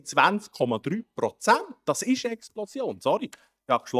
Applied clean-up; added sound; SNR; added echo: neural mask model DeepFilterNet 3.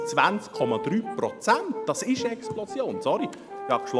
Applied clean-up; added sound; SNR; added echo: none; Brass instrument; 8 dB; none.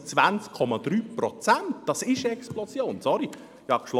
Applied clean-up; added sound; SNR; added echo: none; none; none; none.